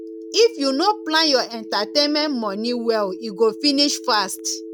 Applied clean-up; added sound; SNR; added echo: neural mask model RNNoise.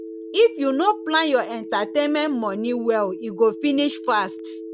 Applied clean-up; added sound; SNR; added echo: none; Telephone; 14 dB; none.